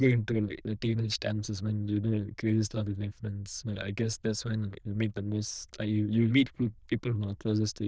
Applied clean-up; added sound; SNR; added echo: neural diffusion model UNIVERSE++.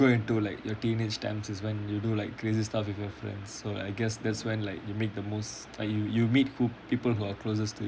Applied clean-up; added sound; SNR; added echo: none; Organ; 15 dB; none.